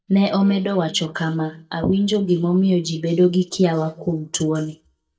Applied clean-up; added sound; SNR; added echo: neural mask model DeepFilterNet 3.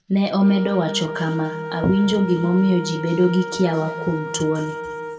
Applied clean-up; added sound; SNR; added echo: none; Wind instrument, woodwind instrument; 10 dB; reverberation time 1.8 s.